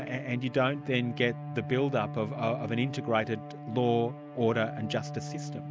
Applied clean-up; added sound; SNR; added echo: none; Bowed string instrument; 9 dB; none.